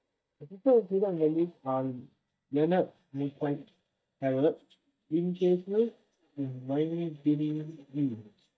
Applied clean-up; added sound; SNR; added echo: neural mask model DeepFilterNet 3.